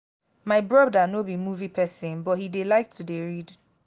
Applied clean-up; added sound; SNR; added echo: none; none; none; none.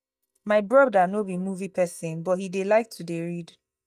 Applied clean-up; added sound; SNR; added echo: neural mask model DeepFilterNet 3.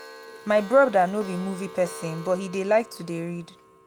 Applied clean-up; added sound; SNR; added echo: none; Clock; 17 dB; none.